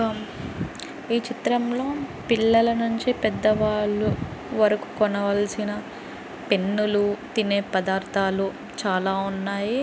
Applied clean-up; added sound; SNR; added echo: none; none; none; none.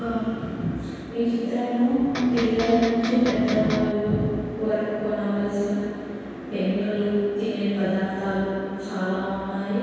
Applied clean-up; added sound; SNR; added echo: none; Electric guitar; 2 dB; reverberation time 2.0 s.